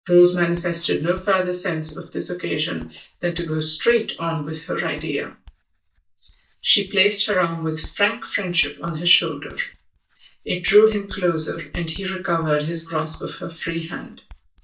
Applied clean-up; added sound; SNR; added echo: neural mask model DeepFilterNet 3.